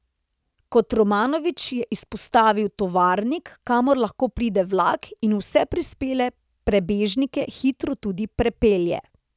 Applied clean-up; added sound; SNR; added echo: none; none; none; none.